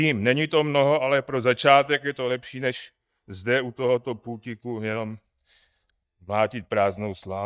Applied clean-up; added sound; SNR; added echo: neural mask model DeepFilterNet 3.